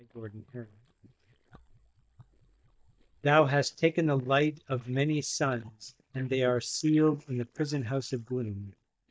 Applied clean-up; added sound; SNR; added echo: neural mask model DeepFilterNet 3.